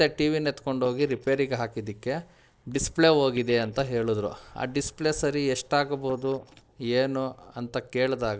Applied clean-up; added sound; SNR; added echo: neural separator model SepFormer DNS4.